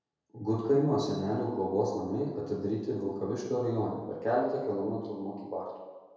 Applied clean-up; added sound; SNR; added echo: none; none; none; reverberation time 1.2 s.